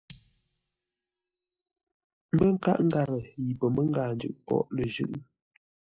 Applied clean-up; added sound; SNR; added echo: classical method log-MMSE.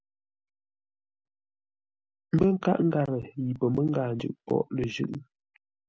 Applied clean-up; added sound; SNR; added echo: none; none; none; none.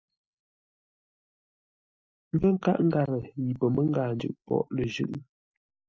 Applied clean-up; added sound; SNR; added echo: neural mask model DeepFilterNet 3.